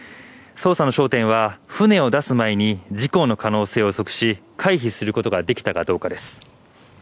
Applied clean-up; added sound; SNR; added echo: none; none; none; none.